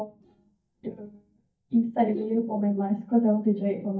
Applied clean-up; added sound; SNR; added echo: neural mask model DeepFilterNet 3.